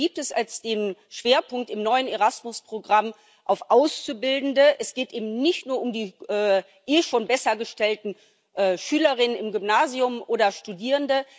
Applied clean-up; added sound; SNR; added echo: none; none; none; none.